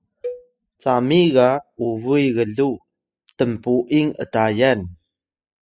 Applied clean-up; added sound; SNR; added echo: classical method spectral subtraction.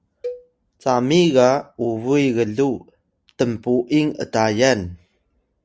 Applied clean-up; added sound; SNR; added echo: none; Cowbell; 18 dB; none.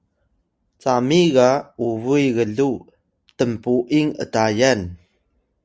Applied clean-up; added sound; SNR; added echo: none; none; none; none.